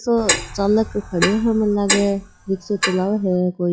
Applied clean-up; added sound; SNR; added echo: classical method log-MMSE.